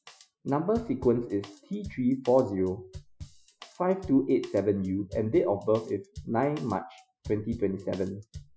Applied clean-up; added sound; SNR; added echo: classical method Wiener filter.